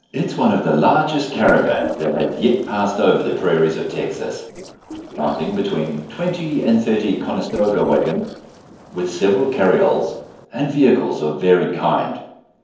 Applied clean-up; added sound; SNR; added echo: neural separator model SepFormer DNS4.